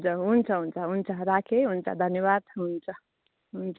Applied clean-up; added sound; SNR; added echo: none; none; none; none.